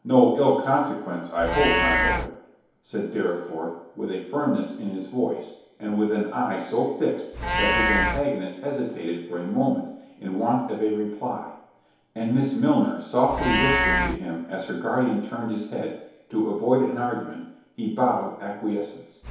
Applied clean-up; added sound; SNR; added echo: none; Livestock, farm animals, working animals; 6 dB; reverberation time 2.2 s.